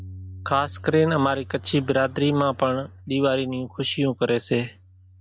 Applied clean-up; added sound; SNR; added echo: none; Bass guitar; 19 dB; none.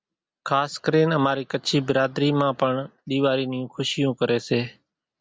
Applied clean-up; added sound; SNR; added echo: none; none; none; none.